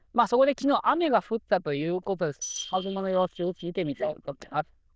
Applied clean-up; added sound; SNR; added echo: neural diffusion model UNIVERSE++.